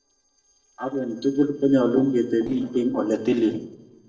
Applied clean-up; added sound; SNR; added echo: neural separator model SepFormer DNS4.